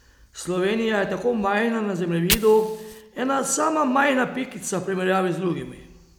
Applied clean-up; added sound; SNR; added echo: none; Fire; 13 dB; none.